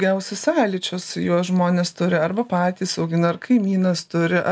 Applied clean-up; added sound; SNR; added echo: none; none; none; none.